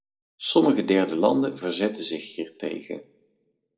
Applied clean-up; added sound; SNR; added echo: none; none; none; reverberation time 0.5 s.